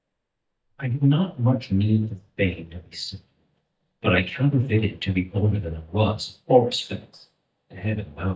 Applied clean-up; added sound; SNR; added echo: neural mask model DeepFilterNet 3.